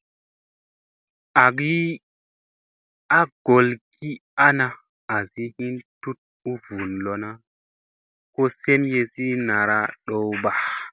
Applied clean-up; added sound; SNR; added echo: none; none; none; none.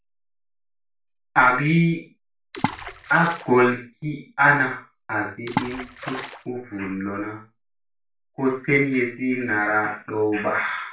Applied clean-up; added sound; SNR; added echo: none; Water / Splash, splatter; 7 dB; reverberation time 0.3 s.